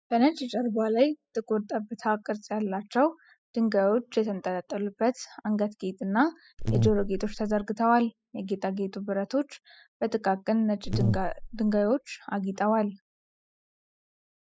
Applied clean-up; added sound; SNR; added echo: classical method spectral subtraction.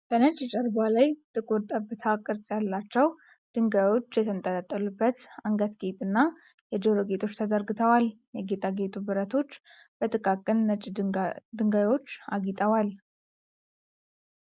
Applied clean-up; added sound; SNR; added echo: none; none; none; none.